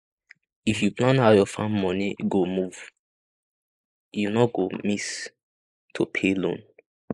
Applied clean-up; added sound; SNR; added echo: neural mask model Resemble Enhance denoiser.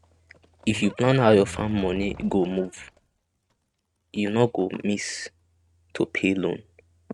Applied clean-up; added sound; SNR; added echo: neural mask model RNNoise.